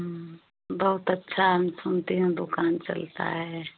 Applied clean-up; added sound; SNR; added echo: none; none; none; none.